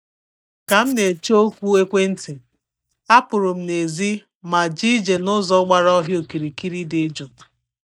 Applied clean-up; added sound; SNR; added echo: neural mask model DeepFilterNet 3.